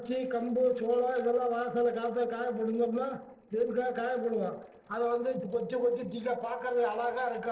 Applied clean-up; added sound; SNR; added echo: neural separator model SepFormer DNS4.